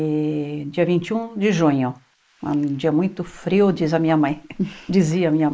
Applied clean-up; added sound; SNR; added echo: neural mask model Resemble Enhance denoiser.